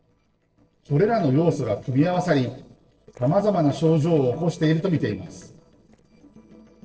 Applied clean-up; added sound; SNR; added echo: neural separator model SepFormer DNS4.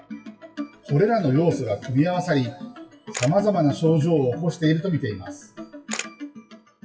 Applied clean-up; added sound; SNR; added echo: classical method WPE with log-MMSE.